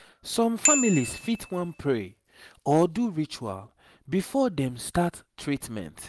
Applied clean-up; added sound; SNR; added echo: none; Bicycle bell; 5 dB; none.